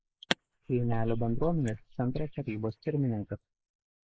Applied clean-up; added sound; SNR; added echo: neural mask model Resemble Enhance denoiser.